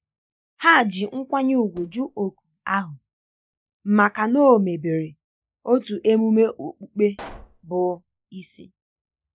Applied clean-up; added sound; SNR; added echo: neural mask model DeepFilterNet 3.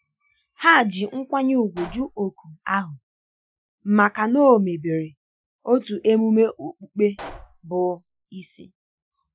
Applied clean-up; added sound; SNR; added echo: classical method Wiener filter.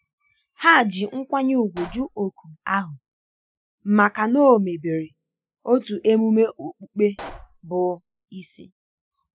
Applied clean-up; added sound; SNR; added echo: classical method spectral subtraction.